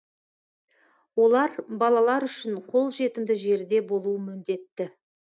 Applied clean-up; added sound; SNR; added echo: none; none; none; none.